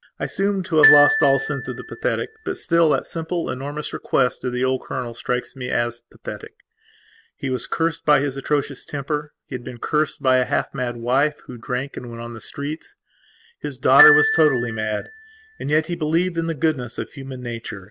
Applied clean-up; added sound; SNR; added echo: none; Glockenspiel; -1 dB; none.